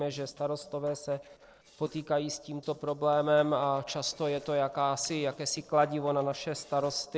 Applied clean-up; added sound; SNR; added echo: neural separator model SepFormer DNS4.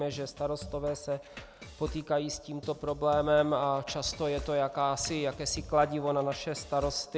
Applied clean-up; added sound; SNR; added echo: none; Drum kit; 15 dB; none.